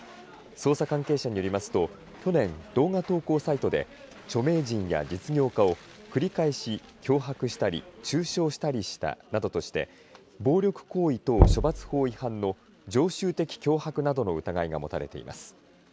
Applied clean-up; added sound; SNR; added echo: none; Knock; -2 dB; none.